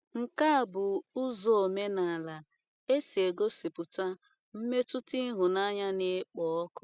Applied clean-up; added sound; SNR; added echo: none; none; none; none.